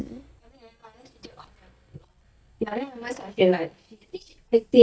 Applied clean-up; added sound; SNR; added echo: neural mask model DeepFilterNet 3.